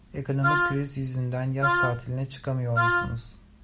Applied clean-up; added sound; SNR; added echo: none; Wind instrument, woodwind instrument; -2 dB; none.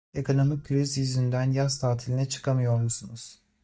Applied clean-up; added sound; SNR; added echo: neural mask model DeepFilterNet 3.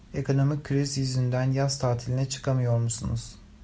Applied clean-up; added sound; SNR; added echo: none; none; none; none.